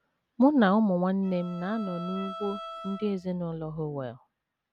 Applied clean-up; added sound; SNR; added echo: none; Bowed string instrument; 14 dB; none.